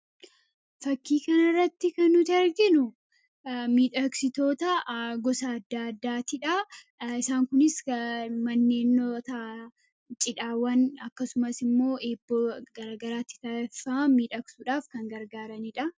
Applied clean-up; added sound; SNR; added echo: none; none; none; none.